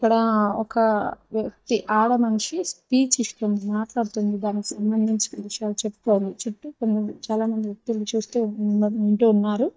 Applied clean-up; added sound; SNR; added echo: neural mask model DeepFilterNet 3.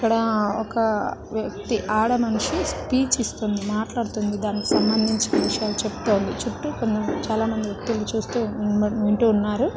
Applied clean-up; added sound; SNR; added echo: none; none; none; none.